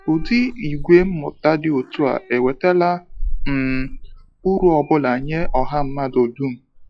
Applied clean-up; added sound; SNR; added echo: classical method log-MMSE.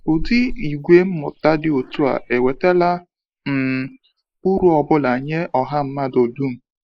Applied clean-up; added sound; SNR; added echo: neural mask model Resemble Enhance denoiser.